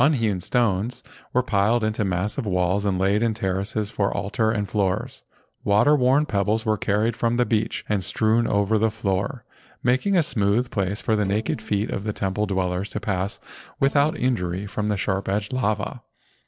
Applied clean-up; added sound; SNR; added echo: neural separator model SepFormer DNS4.